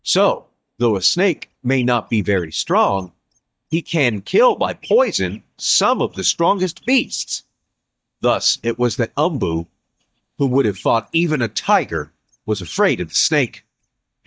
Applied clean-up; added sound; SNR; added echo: neural mask model DeepFilterNet 3.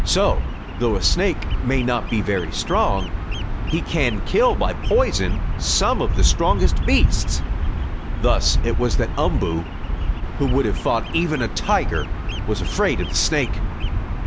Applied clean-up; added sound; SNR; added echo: none; Bird vocalization, bird call, bird song; -1 dB; none.